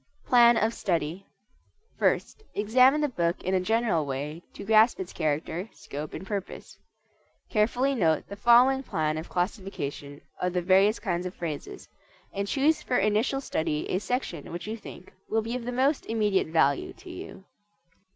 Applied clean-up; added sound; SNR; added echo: none; none; none; none.